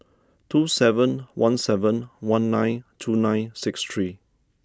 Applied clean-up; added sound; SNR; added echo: none; none; none; none.